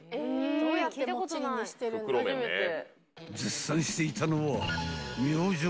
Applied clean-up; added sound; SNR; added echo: none; none; none; none.